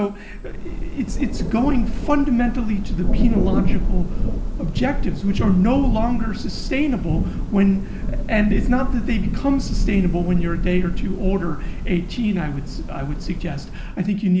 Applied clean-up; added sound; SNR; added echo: none; Thunder / Rain; -1 dB; reverberation time 1.9 s.